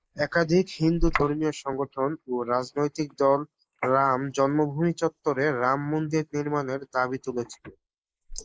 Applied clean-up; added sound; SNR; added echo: neural mask model Resemble Enhance denoiser.